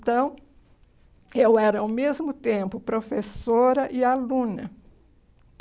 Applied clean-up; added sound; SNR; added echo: none; none; none; none.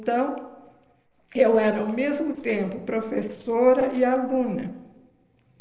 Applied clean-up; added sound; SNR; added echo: neural separator model SepFormer DNS4.